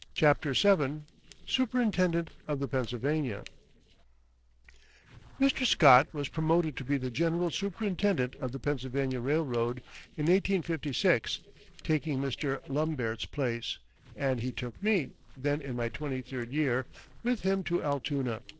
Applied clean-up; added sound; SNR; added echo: neural separator model SepFormer DNS4.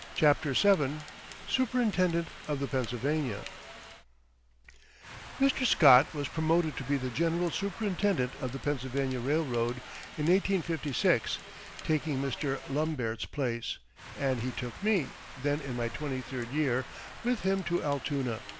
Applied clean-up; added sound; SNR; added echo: none; Rain; 16 dB; none.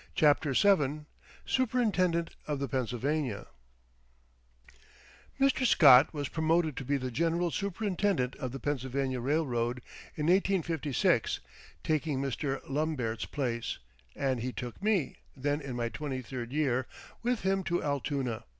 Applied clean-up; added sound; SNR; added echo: none; none; none; none.